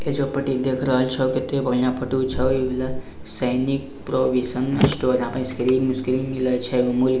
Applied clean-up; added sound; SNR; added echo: none; Car; 8 dB; none.